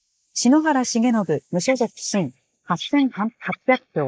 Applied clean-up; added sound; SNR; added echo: neural mask model Resemble Enhance denoiser.